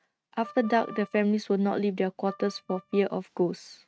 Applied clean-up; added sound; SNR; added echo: neural mask model RNNoise.